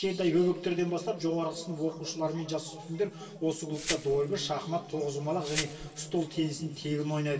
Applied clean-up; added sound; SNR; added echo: none; Glass; 10 dB; reverberation time 2.3 s.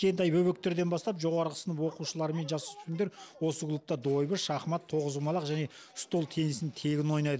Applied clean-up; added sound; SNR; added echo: none; none; none; none.